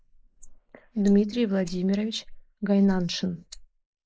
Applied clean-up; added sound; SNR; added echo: neural mask model Resemble Enhance denoiser.